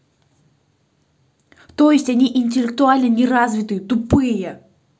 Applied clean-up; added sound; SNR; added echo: none; none; none; none.